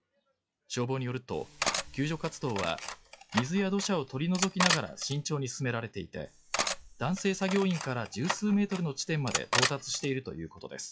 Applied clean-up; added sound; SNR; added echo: classical method log-MMSE.